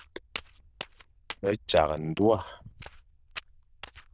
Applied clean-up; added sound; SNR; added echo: neural diffusion model UNIVERSE++.